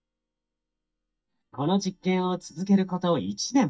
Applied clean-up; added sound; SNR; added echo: neural mask model DeepFilterNet 3.